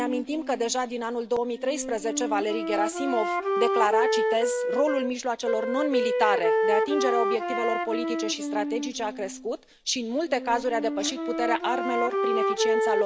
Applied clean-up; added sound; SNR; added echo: none; Wind instrument, woodwind instrument; 0 dB; none.